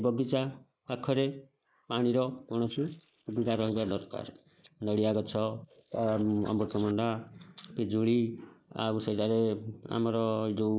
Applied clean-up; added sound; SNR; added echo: neural mask model Resemble Enhance denoiser.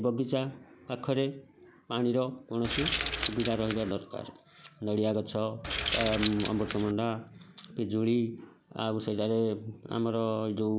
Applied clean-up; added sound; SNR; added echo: none; Keys jangling; 3 dB; none.